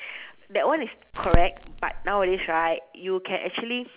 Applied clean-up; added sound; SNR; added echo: none; Crackle; 0 dB; none.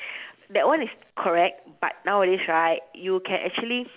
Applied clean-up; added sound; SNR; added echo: none; none; none; none.